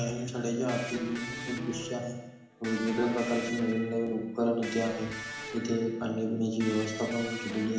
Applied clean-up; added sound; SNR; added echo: none; Electric guitar; 10 dB; reverberation time 1.0 s.